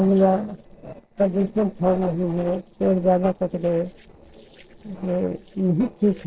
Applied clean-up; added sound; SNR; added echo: neural separator model SepFormer DNS4.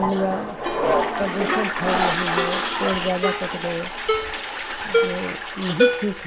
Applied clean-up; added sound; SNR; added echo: none; Toilet flush + Ringtone; -4 dB; none.